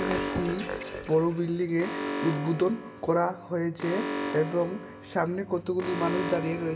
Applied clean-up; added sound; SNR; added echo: none; Alarm; 6 dB; reverberation time 0.7 s.